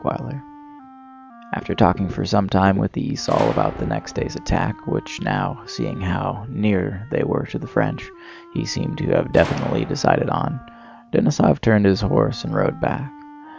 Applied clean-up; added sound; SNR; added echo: none; Gunshot, gunfire + Wind instrument, woodwind instrument; 18 dB; none.